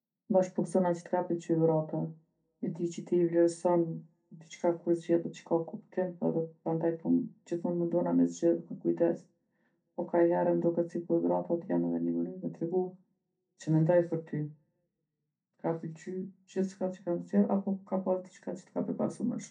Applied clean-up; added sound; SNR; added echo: none; none; none; reverberation time 0.2 s.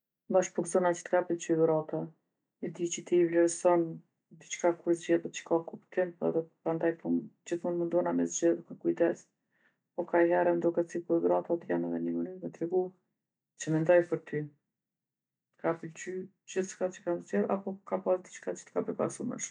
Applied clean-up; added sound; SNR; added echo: none; none; none; none.